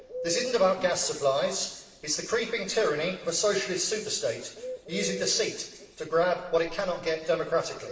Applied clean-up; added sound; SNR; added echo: none; Bird; 14 dB; reverberation time 1.1 s.